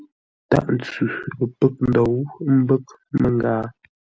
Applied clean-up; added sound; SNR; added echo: none; none; none; none.